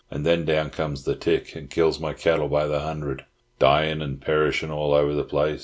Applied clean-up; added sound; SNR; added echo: none; none; none; none.